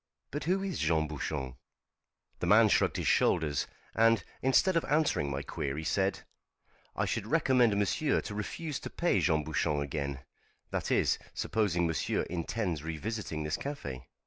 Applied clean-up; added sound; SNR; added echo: none; none; none; none.